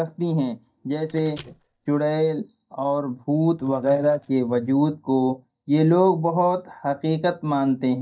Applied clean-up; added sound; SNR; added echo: neural mask model DeepFilterNet 3.